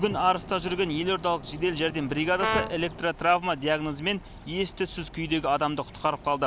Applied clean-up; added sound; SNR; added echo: none; Brass instrument; 5 dB; none.